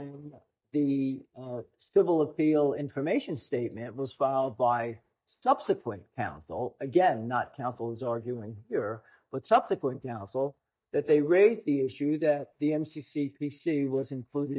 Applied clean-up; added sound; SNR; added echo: neural mask model DeepFilterNet 3.